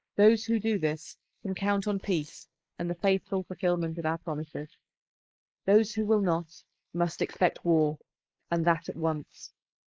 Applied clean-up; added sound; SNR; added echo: neural mask model Resemble Enhance denoiser.